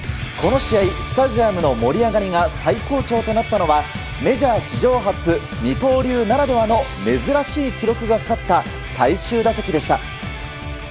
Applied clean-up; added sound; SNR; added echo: none; Tap; 15 dB; none.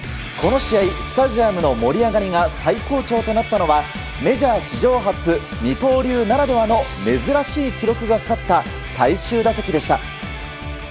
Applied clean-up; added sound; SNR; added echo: none; none; none; none.